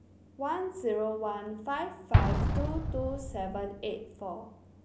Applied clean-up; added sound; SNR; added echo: none; Explosion; -2 dB; none.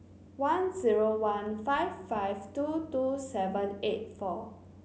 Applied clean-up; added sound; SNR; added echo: none; none; none; none.